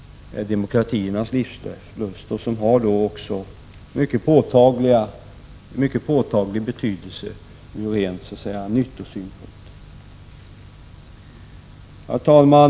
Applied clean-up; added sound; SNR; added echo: none; none; none; none.